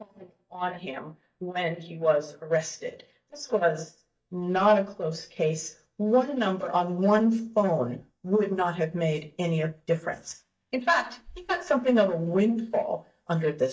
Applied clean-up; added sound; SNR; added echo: neural mask model DeepFilterNet 3.